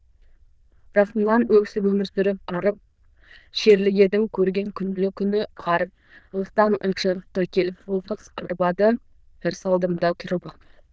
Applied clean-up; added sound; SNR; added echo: neural diffusion model UNIVERSE++.